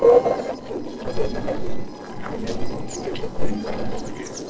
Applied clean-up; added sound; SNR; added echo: neural separator model SepFormer DNS4.